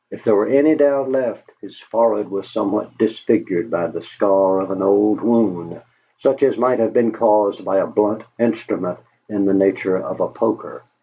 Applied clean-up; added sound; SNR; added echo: none; none; none; none.